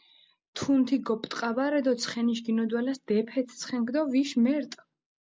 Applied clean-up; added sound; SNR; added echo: none; none; none; none.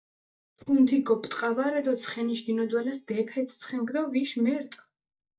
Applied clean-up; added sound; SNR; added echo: neural mask model DeepFilterNet 3.